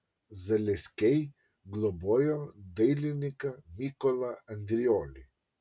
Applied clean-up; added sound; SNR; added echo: none; none; none; none.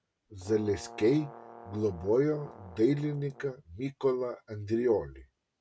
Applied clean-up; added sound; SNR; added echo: none; Brass instrument; 19 dB; none.